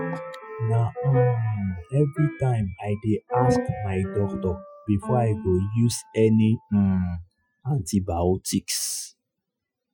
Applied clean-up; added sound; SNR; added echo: classical method Wiener filter.